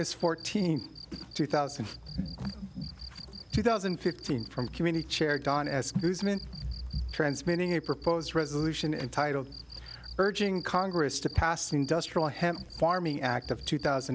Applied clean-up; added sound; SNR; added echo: none; Cricket; 18 dB; none.